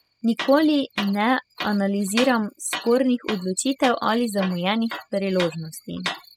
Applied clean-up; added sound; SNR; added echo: classical method spectral subtraction.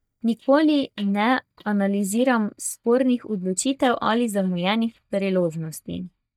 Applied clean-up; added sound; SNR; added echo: neural mask model DeepFilterNet 3.